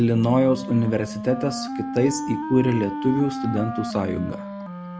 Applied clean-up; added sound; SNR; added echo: none; Wind instrument, woodwind instrument; 8 dB; none.